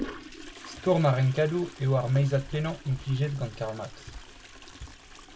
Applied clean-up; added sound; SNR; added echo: none; Sliding door + Toilet flush; 15 dB; none.